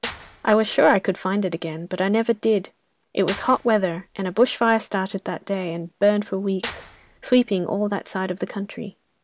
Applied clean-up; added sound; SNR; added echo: none; Clapping / Drum kit; 17 dB; none.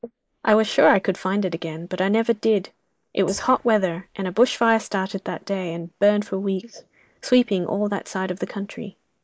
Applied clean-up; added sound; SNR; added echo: neural mask model Resemble Enhance denoiser.